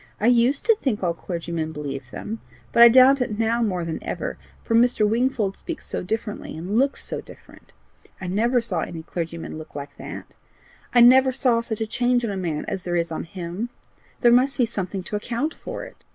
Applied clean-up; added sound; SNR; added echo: none; none; none; none.